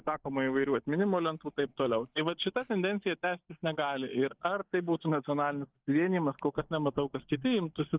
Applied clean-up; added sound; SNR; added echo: neural mask model DeepFilterNet 3.